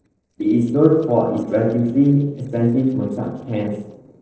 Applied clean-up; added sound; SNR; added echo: neural separator model SepFormer DNS4.